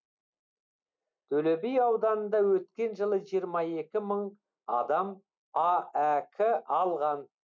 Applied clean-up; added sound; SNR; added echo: none; none; none; none.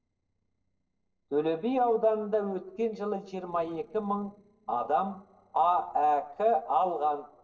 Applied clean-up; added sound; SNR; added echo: neural separator model SepFormer DNS4.